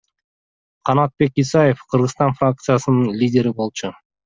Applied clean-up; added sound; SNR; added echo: none; none; none; none.